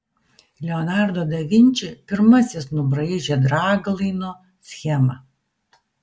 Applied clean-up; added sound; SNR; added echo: none; none; none; none.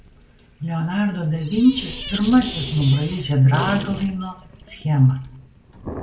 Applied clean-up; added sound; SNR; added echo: none; Sink (filling or washing); 10 dB; reverberation time 0.3 s.